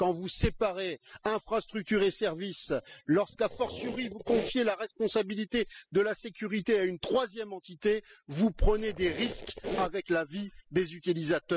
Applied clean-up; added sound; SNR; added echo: classical method spectral subtraction.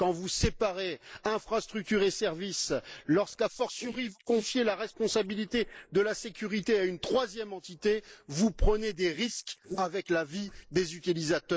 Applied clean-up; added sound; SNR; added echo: neural mask model Resemble Enhance denoiser.